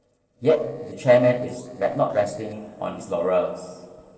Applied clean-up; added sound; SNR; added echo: neural separator model SepFormer DNS4.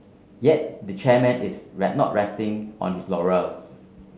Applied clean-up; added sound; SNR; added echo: none; none; none; none.